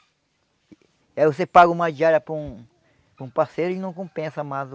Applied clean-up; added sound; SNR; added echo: none; none; none; none.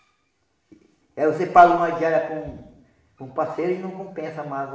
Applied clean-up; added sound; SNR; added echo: none; none; none; reverberation time 0.9 s.